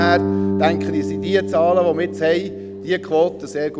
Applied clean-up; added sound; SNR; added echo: none; Guitar; 4 dB; none.